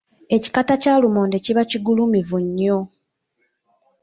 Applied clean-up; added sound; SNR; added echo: none; none; none; none.